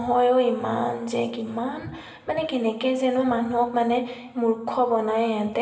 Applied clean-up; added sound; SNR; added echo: none; none; none; reverberation time 1.0 s.